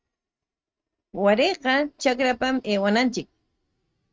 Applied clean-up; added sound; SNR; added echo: neural mask model RNNoise.